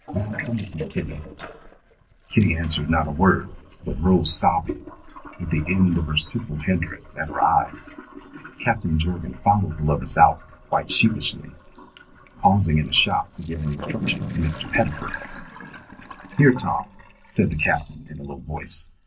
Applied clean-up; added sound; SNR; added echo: neural separator model SepFormer DNS4.